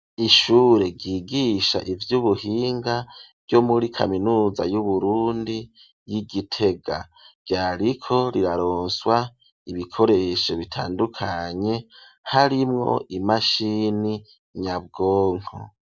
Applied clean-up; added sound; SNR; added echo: none; none; none; none.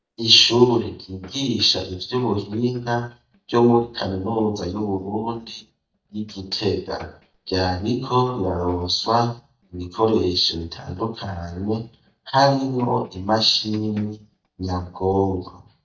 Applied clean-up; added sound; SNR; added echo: neural mask model DeepFilterNet 3.